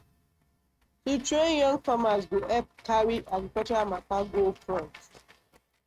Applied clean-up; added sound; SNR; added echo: neural mask model RNNoise.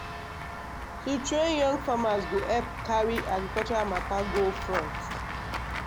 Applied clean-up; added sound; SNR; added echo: none; Walk, footsteps / Run / Bell; 5 dB; none.